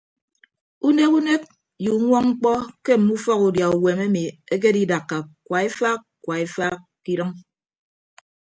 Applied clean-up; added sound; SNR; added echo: none; none; none; none.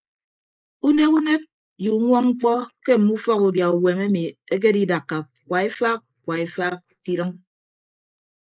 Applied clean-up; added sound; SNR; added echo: neural mask model Resemble Enhance denoiser.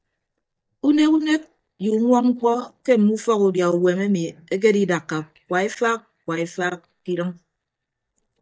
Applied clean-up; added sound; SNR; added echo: neural mask model DeepFilterNet 3.